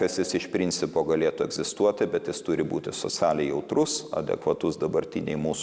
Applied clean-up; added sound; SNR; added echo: none; none; none; none.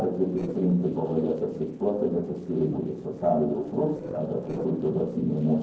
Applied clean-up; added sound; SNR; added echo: neural separator model SepFormer DNS4.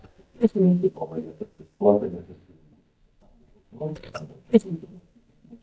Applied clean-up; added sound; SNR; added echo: neural mask model DeepFilterNet 3.